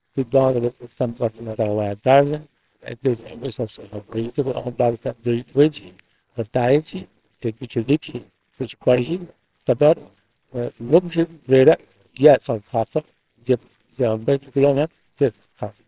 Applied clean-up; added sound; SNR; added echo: neural separator model SepFormer WHAMR!.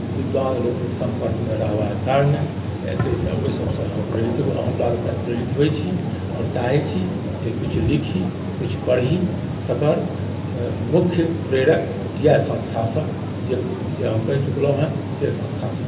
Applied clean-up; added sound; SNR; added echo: none; Cricket; 3 dB; reverberation time 0.3 s.